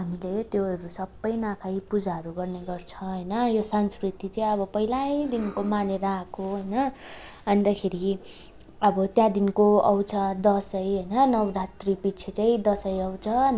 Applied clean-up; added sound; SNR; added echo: none; none; none; none.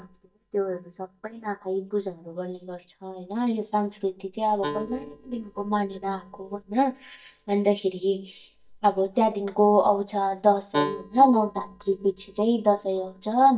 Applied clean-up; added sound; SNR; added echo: neural mask model DeepFilterNet 3.